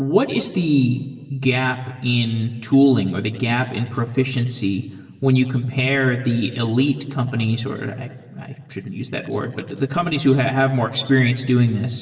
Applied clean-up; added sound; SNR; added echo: none; none; none; reverberation time 1.9 s.